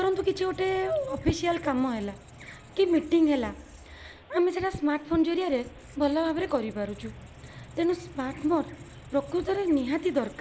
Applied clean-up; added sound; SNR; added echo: none; Bird vocalization, bird call, bird song + Squeak; 19 dB; none.